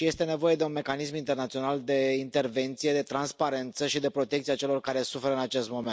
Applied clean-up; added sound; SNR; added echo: none; none; none; none.